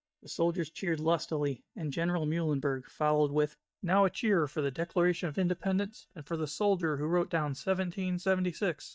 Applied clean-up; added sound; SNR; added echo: neural mask model DeepFilterNet 3.